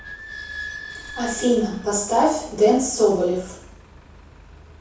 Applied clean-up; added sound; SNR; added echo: none; Squeak / Idling; 16 dB; reverberation time 0.6 s.